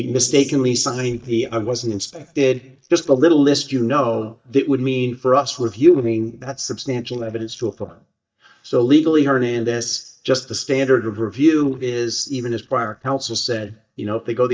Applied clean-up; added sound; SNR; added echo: neural mask model DeepFilterNet 3.